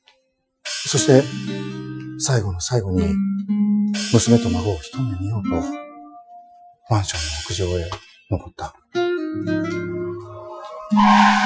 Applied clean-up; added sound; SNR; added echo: classical method Wiener filter.